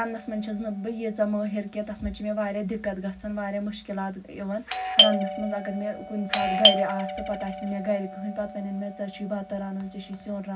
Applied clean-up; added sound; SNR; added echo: none; Doorbell; 0 dB; reverberation time 0.4 s.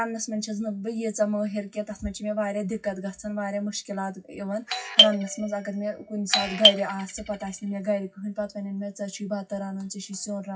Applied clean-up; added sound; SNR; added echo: classical method WPE with log-MMSE.